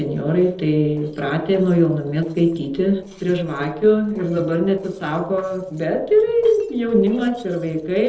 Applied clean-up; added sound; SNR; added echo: neural separator model SepFormer DNS4.